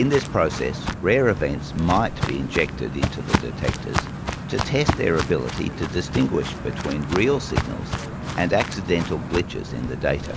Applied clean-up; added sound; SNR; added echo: none; Walk, footsteps; 4 dB; none.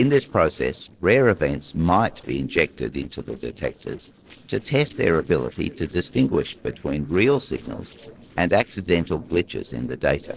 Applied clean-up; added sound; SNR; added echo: neural separator model SepFormer DNS4.